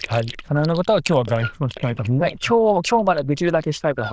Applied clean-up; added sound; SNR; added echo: neural diffusion model UNIVERSE++.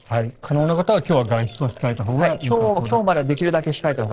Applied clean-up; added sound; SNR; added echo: neural separator model SepFormer DNS4.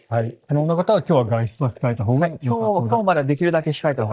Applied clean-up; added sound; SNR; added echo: neural mask model DeepFilterNet 3.